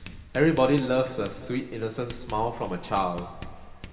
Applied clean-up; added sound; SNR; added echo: none; Writing; 14 dB; reverberation time 2.0 s.